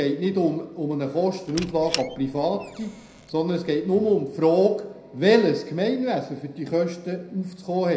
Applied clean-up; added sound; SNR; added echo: none; Squeak; 15 dB; reverberation time 0.5 s.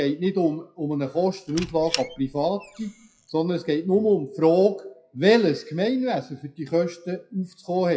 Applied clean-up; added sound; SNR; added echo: classical method WPE with log-MMSE.